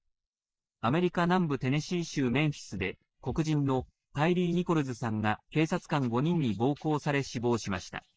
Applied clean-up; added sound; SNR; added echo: neural mask model Resemble Enhance denoiser.